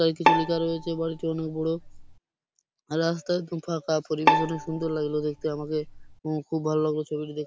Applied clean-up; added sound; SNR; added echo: none; Bowed string instrument; 0 dB; none.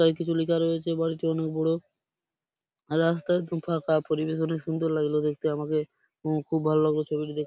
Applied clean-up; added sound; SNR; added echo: none; none; none; none.